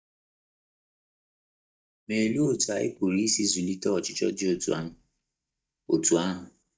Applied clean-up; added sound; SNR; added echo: neural mask model DeepFilterNet 3.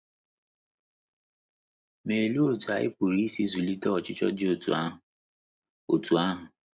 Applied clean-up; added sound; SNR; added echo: none; none; none; none.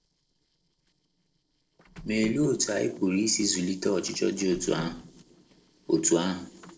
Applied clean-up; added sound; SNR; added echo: neural separator model SepFormer DNS4.